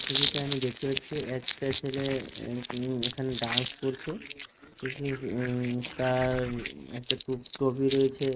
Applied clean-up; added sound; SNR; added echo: neural mask model RNNoise.